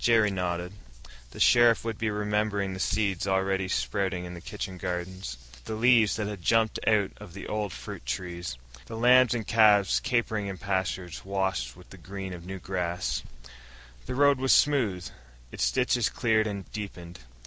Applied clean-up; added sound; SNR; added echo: none; none; none; none.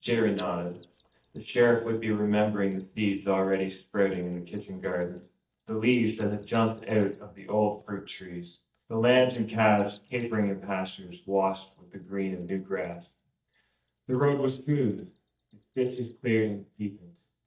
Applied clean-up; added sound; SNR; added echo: neural mask model DeepFilterNet 3.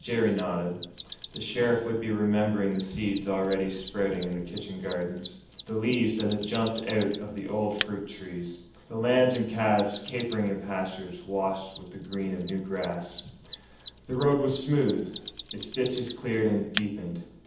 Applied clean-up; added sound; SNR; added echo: none; Mechanisms; 13 dB; reverberation time 0.8 s.